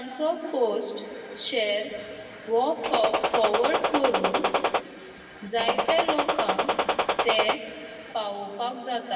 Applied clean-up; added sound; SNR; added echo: none; Gunshot, gunfire; -3 dB; reverberation time 2.6 s.